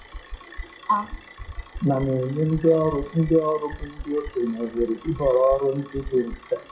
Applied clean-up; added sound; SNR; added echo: classical method WPE with log-MMSE.